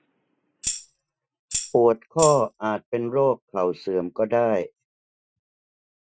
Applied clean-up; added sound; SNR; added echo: classical method Wiener filter.